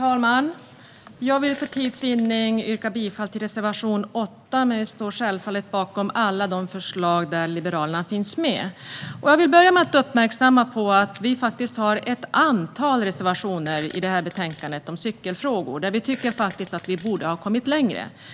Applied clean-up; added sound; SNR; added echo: none; Fart; 19 dB; none.